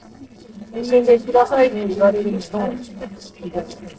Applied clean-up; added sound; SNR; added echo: neural separator model SepFormer DNS4.